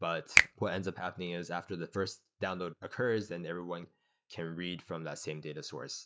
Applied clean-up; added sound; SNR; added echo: classical method log-MMSE.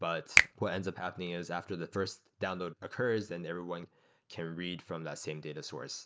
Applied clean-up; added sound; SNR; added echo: none; Finger snapping; -4 dB; none.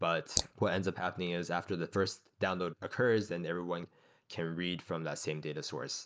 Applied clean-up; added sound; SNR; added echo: neural mask model Resemble Enhance denoiser.